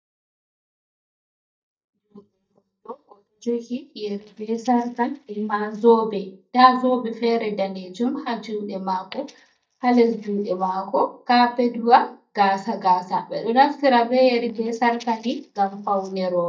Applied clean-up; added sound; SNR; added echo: neural mask model DeepFilterNet 3.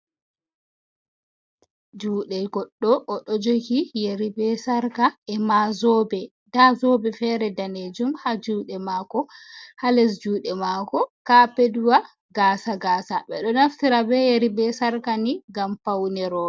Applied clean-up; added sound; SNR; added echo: none; none; none; none.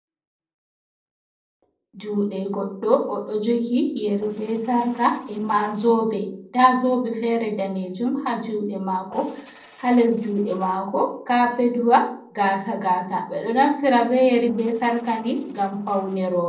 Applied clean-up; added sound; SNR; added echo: neural separator model SepFormer DNS4.